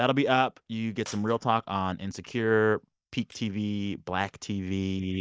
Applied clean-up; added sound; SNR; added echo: neural mask model DeepFilterNet 3.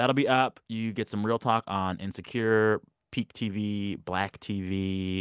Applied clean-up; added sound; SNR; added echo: none; none; none; none.